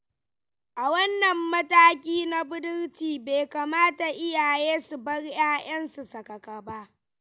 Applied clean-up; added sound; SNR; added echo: none; none; none; none.